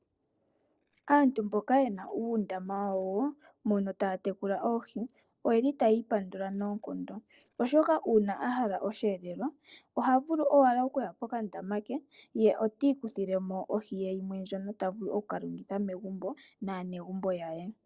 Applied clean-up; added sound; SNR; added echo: neural separator model SepFormer DNS4.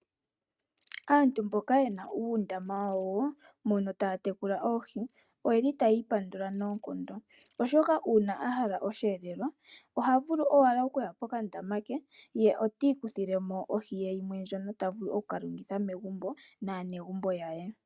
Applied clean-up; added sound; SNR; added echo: neural mask model RNNoise.